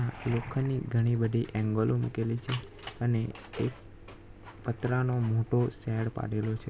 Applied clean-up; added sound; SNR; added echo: none; Waves, surf + Printer; 17 dB; none.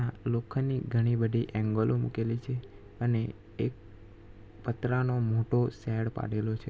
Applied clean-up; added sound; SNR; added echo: none; none; none; none.